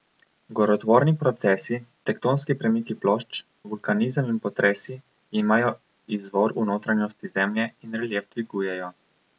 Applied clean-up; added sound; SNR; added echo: none; none; none; none.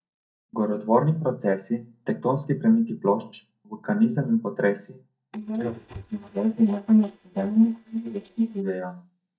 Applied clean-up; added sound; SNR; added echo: neural mask model DeepFilterNet 3.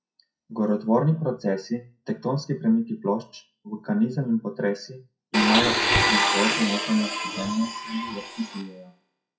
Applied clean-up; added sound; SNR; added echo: classical method WPE with log-MMSE.